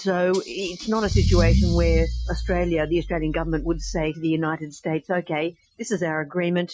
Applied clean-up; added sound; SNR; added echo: classical method Wiener filter.